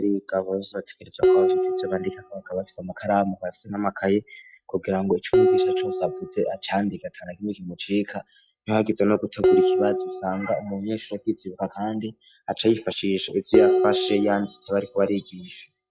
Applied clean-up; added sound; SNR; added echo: classical method log-MMSE.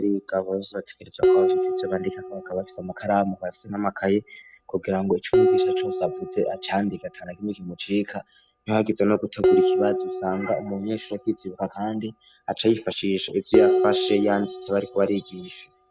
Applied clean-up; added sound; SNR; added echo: none; Dishes, pots, and pans; 1 dB; none.